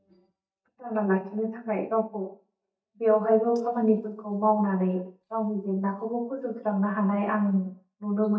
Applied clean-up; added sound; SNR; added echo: neural mask model DeepFilterNet 3.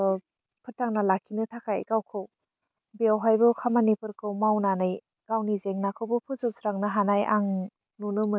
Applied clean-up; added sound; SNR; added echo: none; none; none; none.